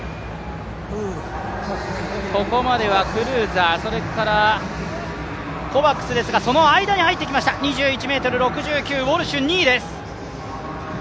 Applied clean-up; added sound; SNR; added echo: none; none; none; none.